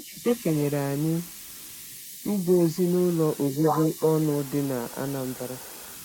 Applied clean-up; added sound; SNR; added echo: neural mask model Resemble Enhance denoiser.